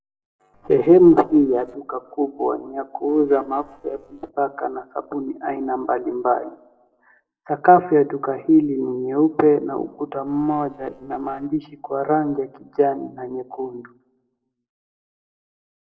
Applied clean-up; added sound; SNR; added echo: neural separator model SepFormer DNS4.